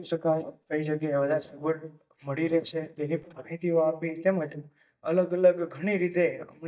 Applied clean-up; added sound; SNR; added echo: neural mask model DeepFilterNet 3.